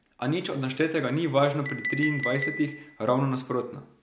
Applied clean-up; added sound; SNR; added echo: none; Chink, clink; 9 dB; none.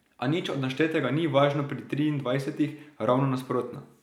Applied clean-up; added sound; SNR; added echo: none; none; none; none.